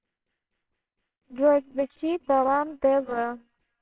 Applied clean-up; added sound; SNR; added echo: neural separator model SepFormer WHAMR!.